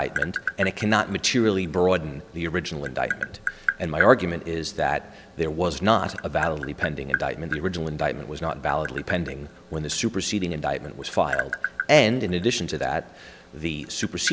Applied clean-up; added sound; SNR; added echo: none; Tap; 10 dB; none.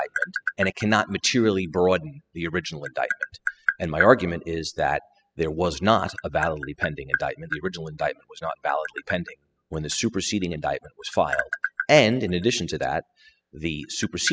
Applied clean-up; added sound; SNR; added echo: classical method spectral subtraction.